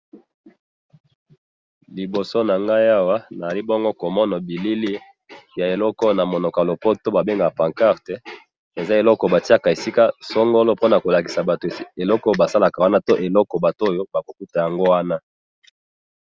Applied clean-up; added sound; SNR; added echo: none; none; none; none.